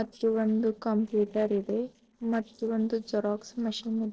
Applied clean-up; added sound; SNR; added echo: neural separator model SepFormer DNS4.